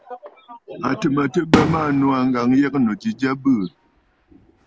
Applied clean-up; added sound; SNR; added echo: none; Fireworks; 7 dB; none.